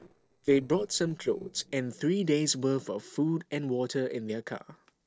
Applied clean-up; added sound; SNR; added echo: neural separator model SepFormer DNS4.